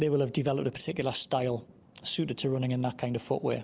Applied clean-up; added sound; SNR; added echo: none; none; none; none.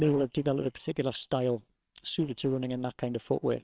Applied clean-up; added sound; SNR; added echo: neural separator model SepFormer WHAMR!.